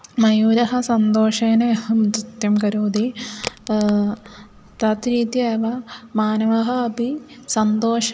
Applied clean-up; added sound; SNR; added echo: none; Crack; 17 dB; none.